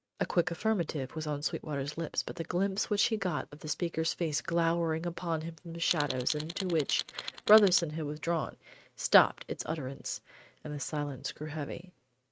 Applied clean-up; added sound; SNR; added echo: neural mask model RNNoise.